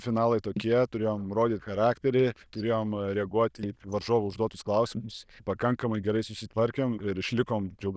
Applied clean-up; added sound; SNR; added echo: neural diffusion model UNIVERSE++.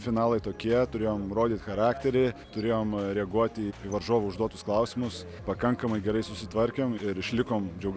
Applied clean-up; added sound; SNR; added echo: none; none; none; none.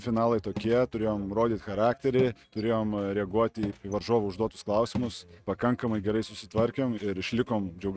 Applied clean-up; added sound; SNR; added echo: neural mask model RNNoise.